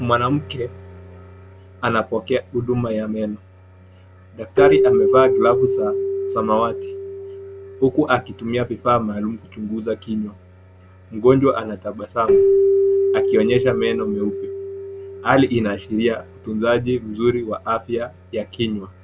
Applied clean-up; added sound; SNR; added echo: none; Keyboard (musical); 2 dB; none.